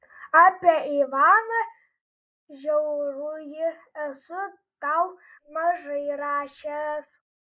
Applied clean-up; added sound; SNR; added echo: neural mask model Resemble Enhance denoiser.